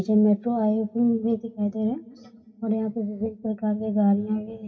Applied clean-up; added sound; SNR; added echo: none; none; none; reverberation time 3.0 s.